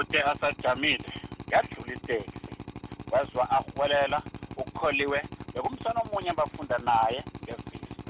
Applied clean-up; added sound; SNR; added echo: none; Drill; 12 dB; none.